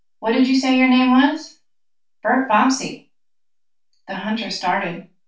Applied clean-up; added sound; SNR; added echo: none; none; none; reverberation time 0.2 s.